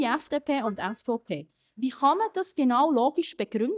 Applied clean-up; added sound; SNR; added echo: neural mask model DeepFilterNet 3.